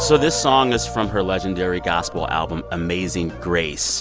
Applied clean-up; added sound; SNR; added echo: none; none; none; none.